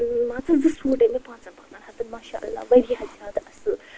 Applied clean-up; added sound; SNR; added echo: none; none; none; none.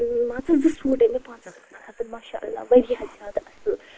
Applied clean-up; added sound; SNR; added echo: neural mask model Resemble Enhance denoiser.